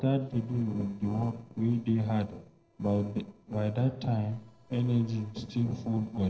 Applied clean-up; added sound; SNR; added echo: neural separator model SepFormer DNS4.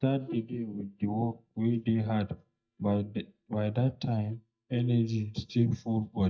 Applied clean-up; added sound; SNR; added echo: neural mask model DeepFilterNet 3.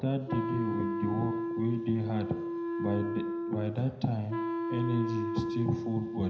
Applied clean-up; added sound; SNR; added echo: none; Wind instrument, woodwind instrument; 2 dB; reverberation time 0.8 s.